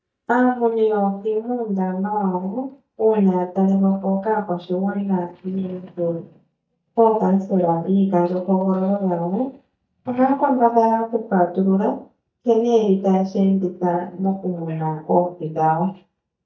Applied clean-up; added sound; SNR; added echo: neural mask model DeepFilterNet 3.